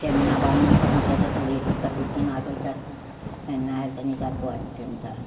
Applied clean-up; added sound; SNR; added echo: none; Thunder / Rain; -2 dB; reverberation time 1.8 s.